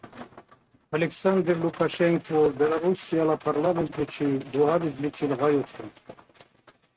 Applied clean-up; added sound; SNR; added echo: neural mask model RNNoise.